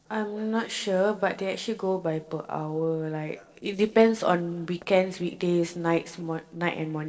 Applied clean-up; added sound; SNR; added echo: neural separator model SepFormer DNS4.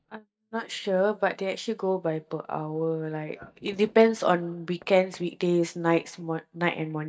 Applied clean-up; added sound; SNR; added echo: neural mask model DeepFilterNet 3.